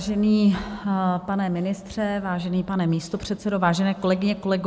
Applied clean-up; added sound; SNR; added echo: none; none; none; none.